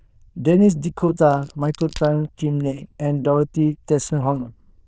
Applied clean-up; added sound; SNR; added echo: neural diffusion model UNIVERSE++.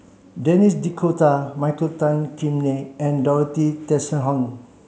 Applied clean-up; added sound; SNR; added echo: none; none; none; none.